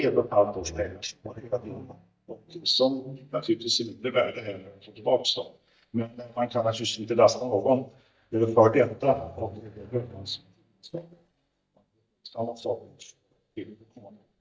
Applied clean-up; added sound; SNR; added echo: neural mask model DeepFilterNet 3.